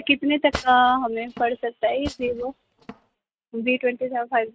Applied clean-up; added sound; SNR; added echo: neural mask model RNNoise.